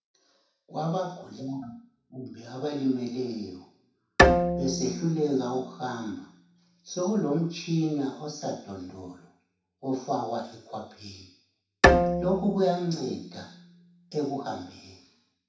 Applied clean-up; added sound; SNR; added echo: none; Bowed string instrument; -5 dB; reverberation time 0.6 s.